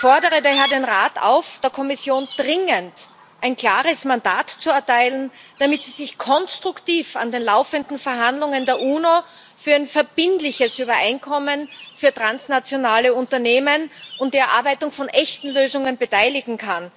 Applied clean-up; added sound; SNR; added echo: none; Chirp, tweet; 17 dB; none.